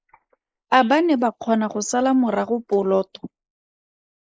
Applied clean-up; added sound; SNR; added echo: neural mask model Resemble Enhance denoiser.